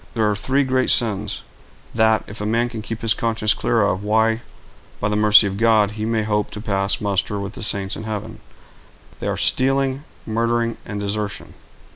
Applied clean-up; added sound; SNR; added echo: none; none; none; none.